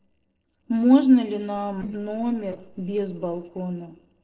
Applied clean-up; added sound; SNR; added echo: neural separator model SepFormer DNS4.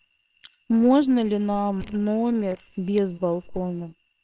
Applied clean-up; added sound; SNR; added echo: neural separator model SepFormer WHAMR!.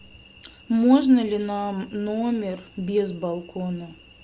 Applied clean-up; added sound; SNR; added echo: none; none; none; none.